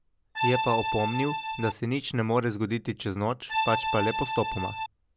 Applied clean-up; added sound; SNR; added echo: none; Accordion; -1 dB; none.